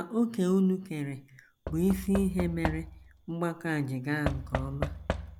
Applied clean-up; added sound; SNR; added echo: none; Knock / Wood; 7 dB; none.